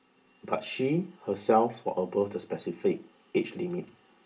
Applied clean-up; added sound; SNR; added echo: none; none; none; reverberation time 0.3 s.